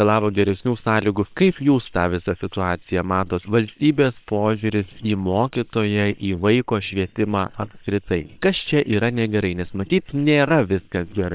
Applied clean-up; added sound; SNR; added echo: neural separator model SepFormer WHAM!.